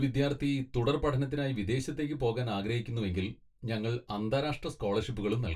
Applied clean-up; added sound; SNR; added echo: none; none; none; reverberation time 0.2 s.